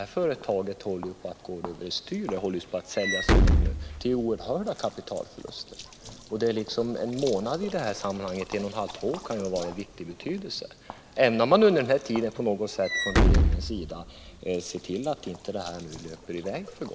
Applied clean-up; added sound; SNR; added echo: none; Walk, footsteps / Slam; 1 dB; none.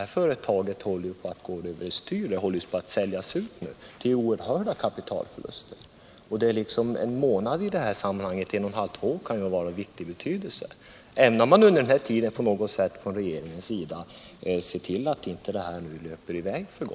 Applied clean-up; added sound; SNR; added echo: none; none; none; none.